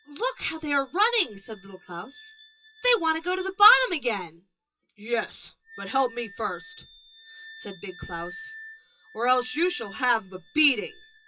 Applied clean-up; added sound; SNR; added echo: classical method WPE with log-MMSE.